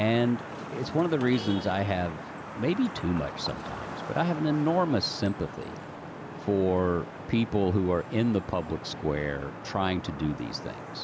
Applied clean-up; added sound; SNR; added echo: none; Traffic noise, roadway noise / Vehicle horn, car horn, honking; 10 dB; none.